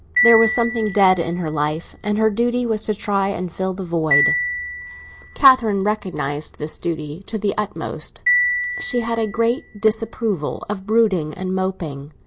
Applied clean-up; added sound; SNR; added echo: none; Marimba, xylophone; 6 dB; none.